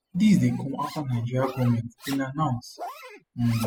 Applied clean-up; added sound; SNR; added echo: classical method spectral subtraction.